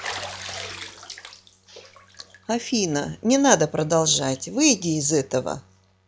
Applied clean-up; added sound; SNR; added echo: none; Bathtub (filling or washing); 17 dB; none.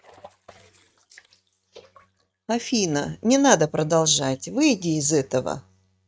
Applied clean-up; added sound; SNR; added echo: neural mask model RNNoise.